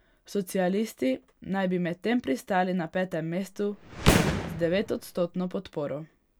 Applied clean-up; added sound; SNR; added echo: none; Fireworks; -1 dB; none.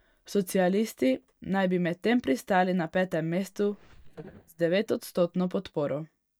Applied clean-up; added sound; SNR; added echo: neural mask model DeepFilterNet 3.